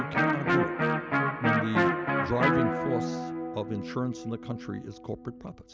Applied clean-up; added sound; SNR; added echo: none; Electric guitar; -5 dB; none.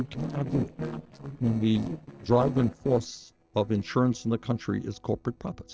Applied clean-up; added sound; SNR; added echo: neural separator model SepFormer DNS4.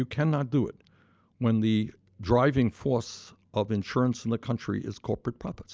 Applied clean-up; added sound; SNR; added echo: none; none; none; none.